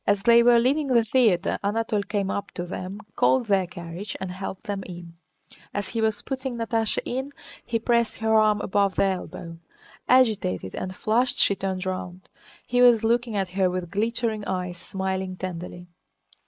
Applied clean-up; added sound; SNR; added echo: neural mask model Resemble Enhance denoiser.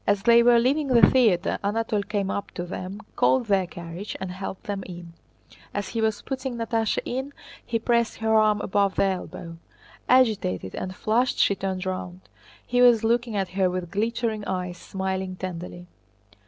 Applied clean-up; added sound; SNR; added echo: none; none; none; none.